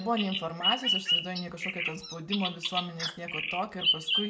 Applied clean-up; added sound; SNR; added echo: none; Bird vocalization, bird call, bird song; -2 dB; reverberation time 0.4 s.